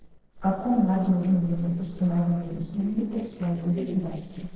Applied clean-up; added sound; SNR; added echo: neural separator model SepFormer DNS4.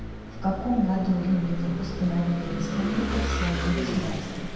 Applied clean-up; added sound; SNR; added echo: none; Engine / Vehicle; 3 dB; reverberation time 1.1 s.